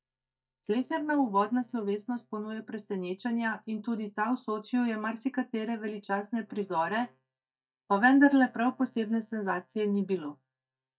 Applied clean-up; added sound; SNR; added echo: neural mask model DeepFilterNet 3.